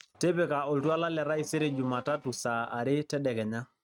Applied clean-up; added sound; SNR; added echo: neural mask model RNNoise.